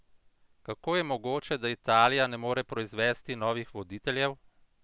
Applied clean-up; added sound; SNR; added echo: none; none; none; none.